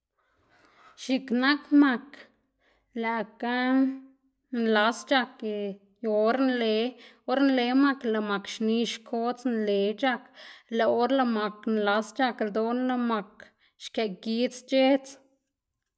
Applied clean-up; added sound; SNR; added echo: none; none; none; none.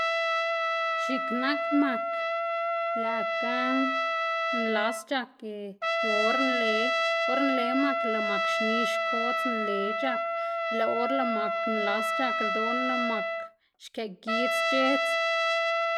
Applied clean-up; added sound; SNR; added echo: none; Trumpet; -4 dB; none.